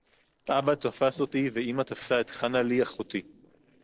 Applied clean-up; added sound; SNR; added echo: neural separator model SepFormer DNS4.